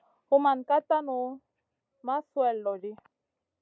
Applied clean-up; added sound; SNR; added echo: none; none; none; none.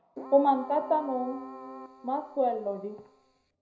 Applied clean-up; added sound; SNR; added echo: none; Keyboard (musical); 16 dB; reverberation time 0.5 s.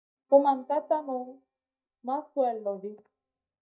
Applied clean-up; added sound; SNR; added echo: neural mask model DeepFilterNet 3.